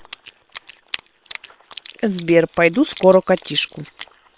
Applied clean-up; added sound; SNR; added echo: neural separator model SepFormer WHAM!.